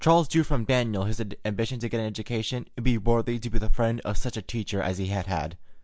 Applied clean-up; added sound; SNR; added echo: none; none; none; none.